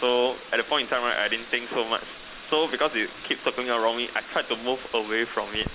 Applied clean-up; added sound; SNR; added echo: none; Bathtub (filling or washing); 14 dB; none.